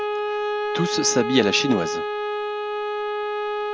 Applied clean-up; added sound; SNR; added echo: none; Bowed string instrument; 0 dB; none.